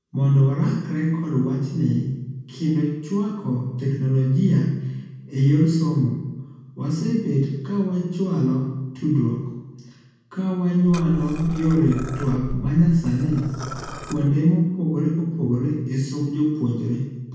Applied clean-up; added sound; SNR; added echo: none; Liquid; 12 dB; reverberation time 1.1 s.